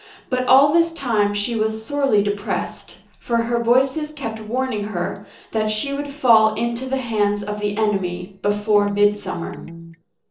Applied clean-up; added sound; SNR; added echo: neural separator model SepFormer DNS4.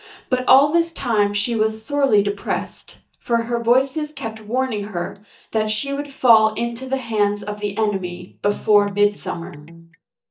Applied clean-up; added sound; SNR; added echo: neural mask model DeepFilterNet 3.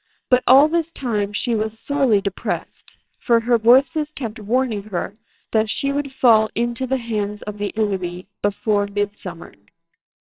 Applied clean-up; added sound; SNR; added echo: neural separator model SepFormer WHAMR!.